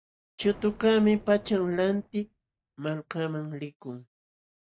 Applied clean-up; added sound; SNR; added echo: neural mask model DeepFilterNet 3.